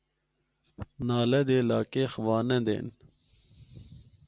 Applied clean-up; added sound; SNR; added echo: none; none; none; none.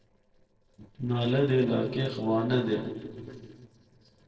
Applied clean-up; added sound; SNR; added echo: neural separator model SepFormer DNS4.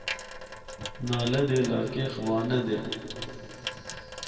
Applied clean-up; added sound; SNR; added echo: none; Sink (filling or washing) / Water tap, faucet; 9 dB; reverberation time 2.3 s.